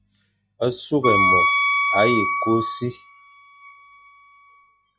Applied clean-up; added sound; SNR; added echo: classical method log-MMSE.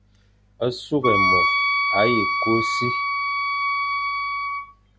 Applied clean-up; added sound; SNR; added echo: none; Wind instrument, woodwind instrument; -4 dB; none.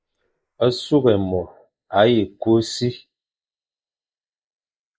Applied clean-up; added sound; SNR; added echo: neural mask model Resemble Enhance denoiser.